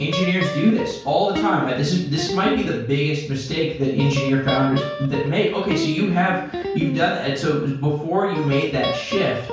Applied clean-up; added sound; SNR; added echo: none; Guitar; 8 dB; reverberation time 0.5 s.